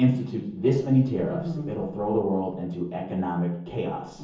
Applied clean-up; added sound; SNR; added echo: none; none; none; reverberation time 0.7 s.